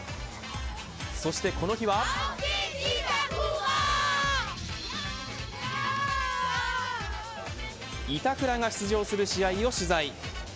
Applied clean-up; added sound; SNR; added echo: none; none; none; none.